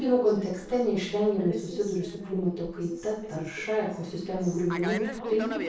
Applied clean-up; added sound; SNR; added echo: neural separator model SepFormer DNS4.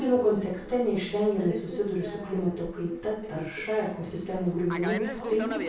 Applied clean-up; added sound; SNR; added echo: none; Fixed-wing aircraft, airplane; 13 dB; reverberation time 0.6 s.